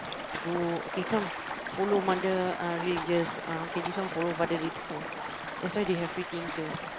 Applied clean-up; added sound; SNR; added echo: none; Stream; 4 dB; none.